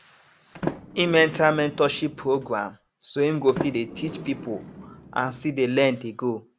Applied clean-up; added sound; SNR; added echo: none; Sliding door; 12 dB; none.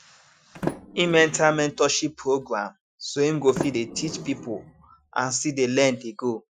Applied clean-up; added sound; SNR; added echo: classical method Wiener filter.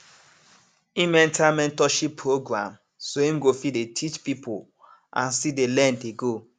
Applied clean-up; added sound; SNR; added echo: none; none; none; none.